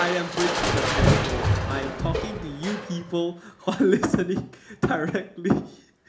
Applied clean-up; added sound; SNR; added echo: none; Crushing; 1 dB; reverberation time 0.4 s.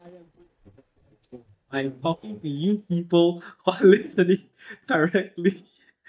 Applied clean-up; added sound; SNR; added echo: neural mask model DeepFilterNet 3.